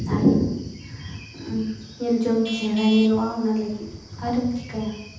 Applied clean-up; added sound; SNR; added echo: none; Traffic noise, roadway noise / Vehicle horn, car horn, honking; 15 dB; reverberation time 0.9 s.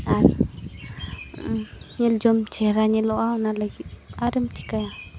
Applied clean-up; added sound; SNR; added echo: none; none; none; none.